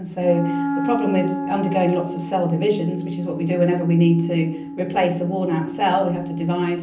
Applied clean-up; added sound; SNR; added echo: none; Wind instrument, woodwind instrument; 8 dB; reverberation time 0.6 s.